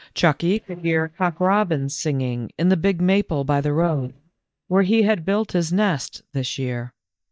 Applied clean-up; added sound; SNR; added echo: neural mask model DeepFilterNet 3.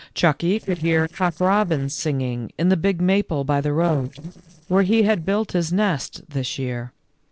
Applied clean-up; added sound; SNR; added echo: neural separator model SepFormer DNS4.